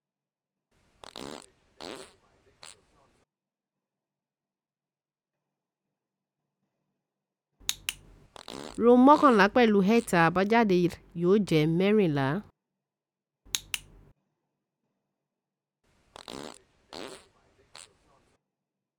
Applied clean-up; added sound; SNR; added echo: none; Fart; 18 dB; none.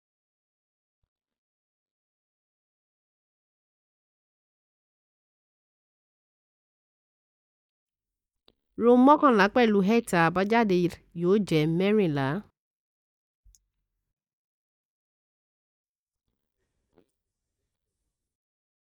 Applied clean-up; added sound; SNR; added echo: neural mask model DeepFilterNet 3.